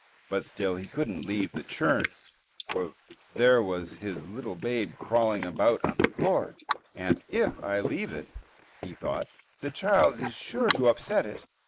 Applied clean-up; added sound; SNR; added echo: neural mask model Resemble Enhance denoiser.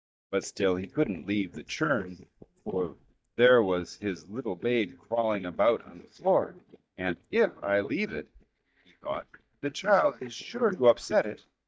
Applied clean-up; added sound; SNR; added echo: neural mask model DeepFilterNet 3.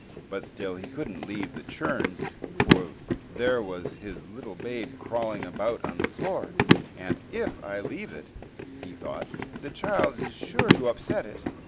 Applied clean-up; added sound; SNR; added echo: none; Run; -3 dB; none.